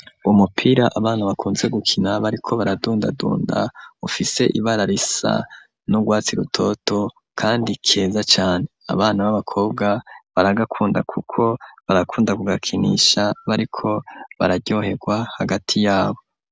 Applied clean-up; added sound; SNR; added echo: none; none; none; none.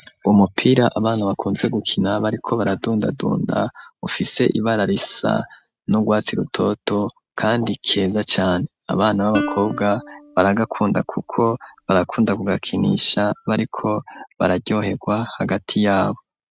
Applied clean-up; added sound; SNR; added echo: neural mask model RNNoise.